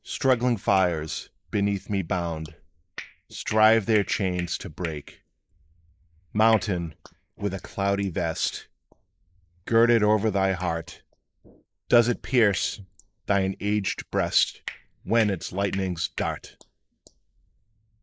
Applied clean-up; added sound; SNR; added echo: neural mask model Resemble Enhance denoiser.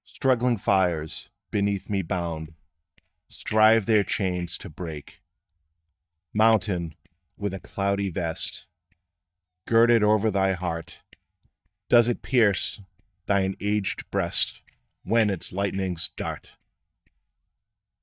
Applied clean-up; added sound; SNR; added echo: neural mask model DeepFilterNet 3.